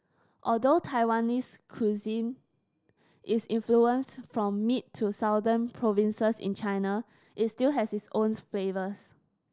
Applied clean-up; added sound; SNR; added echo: none; none; none; none.